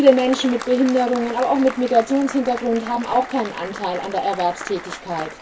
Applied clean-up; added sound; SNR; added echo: none; Applause; 14 dB; reverberation time 0.2 s.